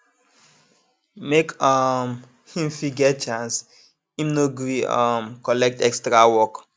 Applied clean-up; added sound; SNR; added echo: none; none; none; none.